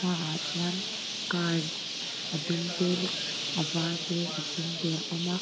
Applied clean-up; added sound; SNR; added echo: none; Bird; 2 dB; none.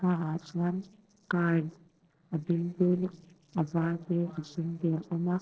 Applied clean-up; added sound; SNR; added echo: neural separator model SepFormer DNS4.